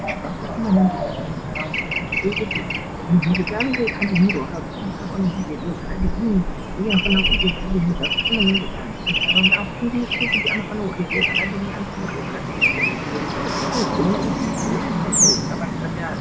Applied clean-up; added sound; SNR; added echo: none; Traffic noise, roadway noise / Bird; -1 dB; reverberation time 0.6 s.